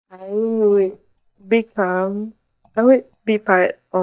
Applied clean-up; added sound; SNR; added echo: neural mask model DeepFilterNet 3.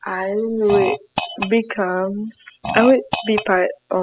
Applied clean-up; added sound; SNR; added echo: classical method spectral subtraction.